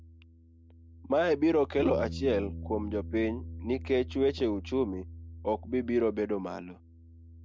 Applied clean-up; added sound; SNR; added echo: none; Bass guitar; 12 dB; none.